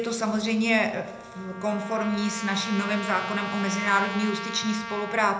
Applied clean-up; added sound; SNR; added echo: none; Trumpet; 10 dB; reverberation time 0.7 s.